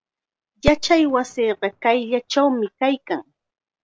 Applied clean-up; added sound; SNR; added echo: none; Fireworks; 13 dB; none.